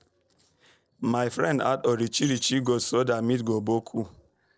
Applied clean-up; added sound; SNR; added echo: neural separator model SepFormer DNS4.